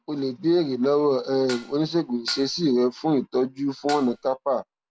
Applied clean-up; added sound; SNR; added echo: none; Dishes, pots, and pans; 17 dB; none.